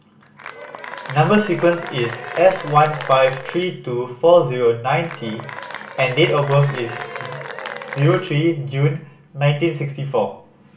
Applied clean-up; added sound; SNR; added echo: none; Applause / Cheering; 13 dB; reverberation time 0.4 s.